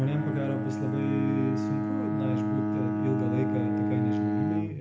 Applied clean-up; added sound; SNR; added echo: none; Bowed string instrument; -3 dB; reverberation time 0.8 s.